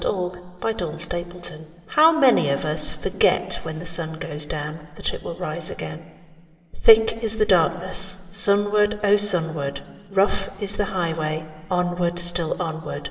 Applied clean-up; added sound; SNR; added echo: none; none; none; reverberation time 2.6 s.